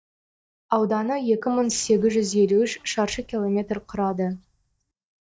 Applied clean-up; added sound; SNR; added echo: neural mask model DeepFilterNet 3.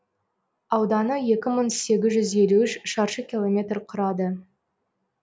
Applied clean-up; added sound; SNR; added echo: none; none; none; none.